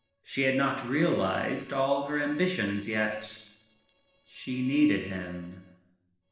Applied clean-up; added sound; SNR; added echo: neural separator model SepFormer DNS4.